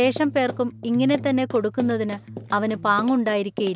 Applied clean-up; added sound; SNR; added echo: none; Run + Electric guitar; 13 dB; none.